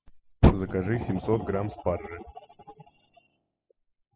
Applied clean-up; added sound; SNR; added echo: classical method spectral subtraction.